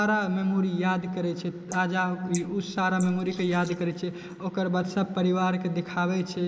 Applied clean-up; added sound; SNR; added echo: neural mask model Resemble Enhance denoiser.